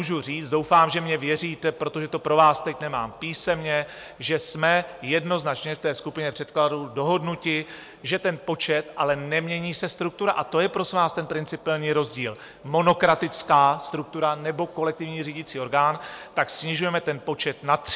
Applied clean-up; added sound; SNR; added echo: none; none; none; none.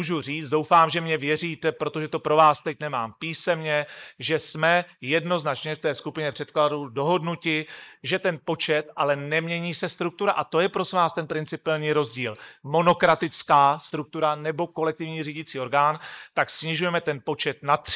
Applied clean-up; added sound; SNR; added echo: neural mask model Resemble Enhance denoiser.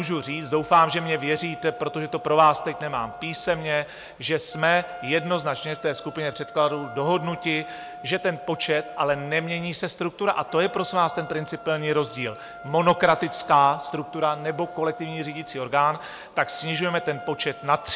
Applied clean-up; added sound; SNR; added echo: none; Wind instrument, woodwind instrument; 15 dB; none.